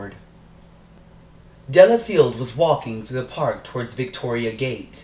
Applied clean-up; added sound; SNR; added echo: none; none; none; none.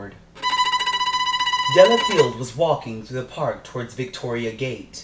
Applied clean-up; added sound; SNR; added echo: none; Bowed string instrument; 0 dB; none.